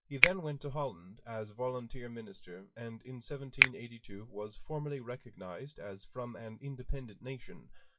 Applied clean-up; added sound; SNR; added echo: classical method WPE with log-MMSE.